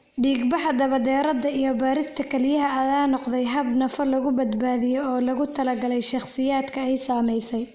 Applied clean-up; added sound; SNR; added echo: none; none; none; none.